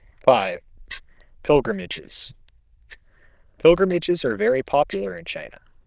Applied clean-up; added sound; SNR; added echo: neural diffusion model UNIVERSE++.